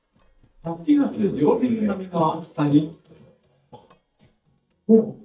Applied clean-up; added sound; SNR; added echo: neural mask model DeepFilterNet 3.